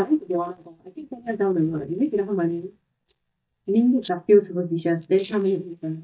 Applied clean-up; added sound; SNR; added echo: neural mask model DeepFilterNet 3.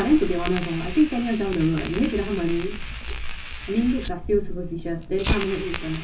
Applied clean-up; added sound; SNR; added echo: none; Fire; 5 dB; reverberation time 0.4 s.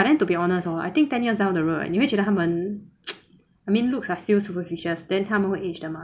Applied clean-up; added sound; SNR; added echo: none; none; none; none.